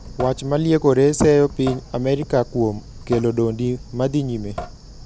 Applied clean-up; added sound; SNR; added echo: none; Drip / Sink (filling or washing) / Water tap, faucet; 15 dB; none.